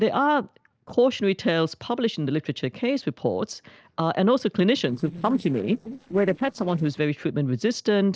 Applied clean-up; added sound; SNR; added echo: neural separator model SepFormer DNS4.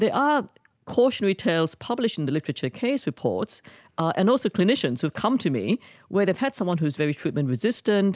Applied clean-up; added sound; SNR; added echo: none; none; none; none.